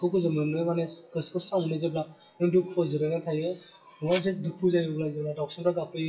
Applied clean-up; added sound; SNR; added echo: classical method WPE with log-MMSE.